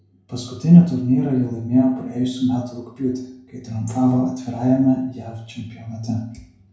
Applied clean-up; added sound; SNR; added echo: none; none; none; reverberation time 0.6 s.